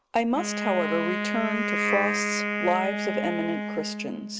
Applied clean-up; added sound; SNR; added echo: none; Wind instrument, woodwind instrument; 0 dB; none.